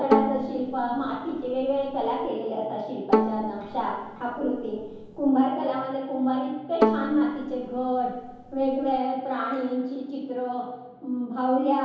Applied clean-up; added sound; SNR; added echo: none; Bowed string instrument; 3 dB; reverberation time 0.8 s.